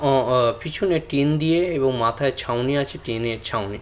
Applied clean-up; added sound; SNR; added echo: none; none; none; none.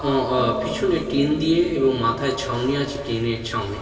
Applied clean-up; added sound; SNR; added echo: none; Electric guitar / Strum; 13 dB; reverberation time 2.7 s.